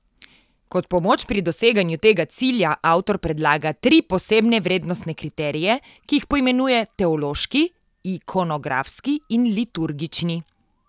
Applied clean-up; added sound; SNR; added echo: none; none; none; none.